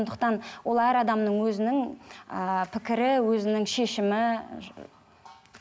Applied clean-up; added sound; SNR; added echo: none; none; none; none.